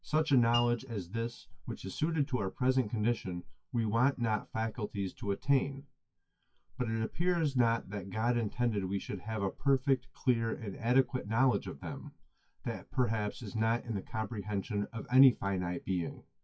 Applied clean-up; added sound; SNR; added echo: classical method WPE with log-MMSE.